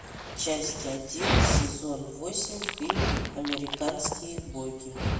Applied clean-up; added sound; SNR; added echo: none; Dog; -3 dB; reverberation time 1.0 s.